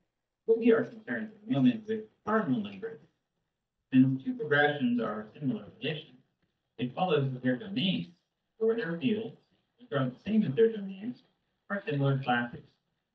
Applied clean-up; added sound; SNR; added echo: neural mask model DeepFilterNet 3.